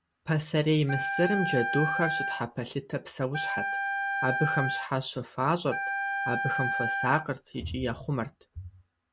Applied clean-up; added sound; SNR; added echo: none; Wind instrument, woodwind instrument; 1 dB; none.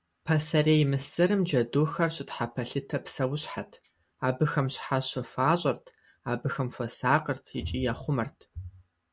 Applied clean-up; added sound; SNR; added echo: none; none; none; none.